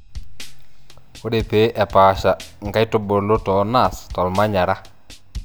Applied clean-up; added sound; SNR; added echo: none; Drum / Drum kit; 18 dB; none.